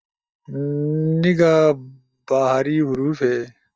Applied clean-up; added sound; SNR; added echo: neural mask model DeepFilterNet 3.